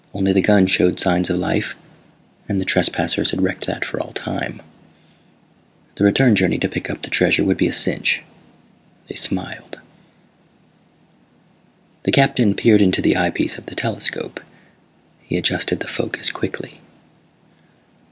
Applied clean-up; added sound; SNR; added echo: none; none; none; none.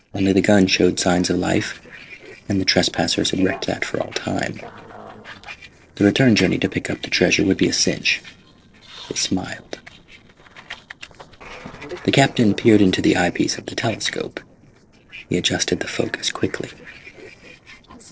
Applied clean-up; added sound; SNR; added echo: neural separator model SepFormer DNS4.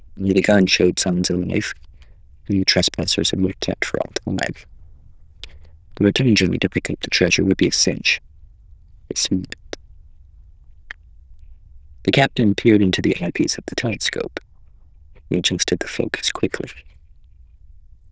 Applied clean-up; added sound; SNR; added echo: neural diffusion model UNIVERSE++.